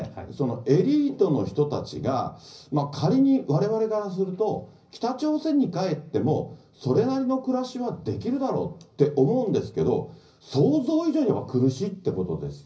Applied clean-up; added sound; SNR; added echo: none; none; none; reverberation time 0.5 s.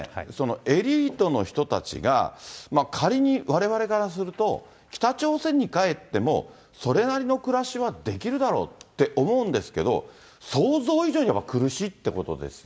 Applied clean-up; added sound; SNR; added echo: none; none; none; none.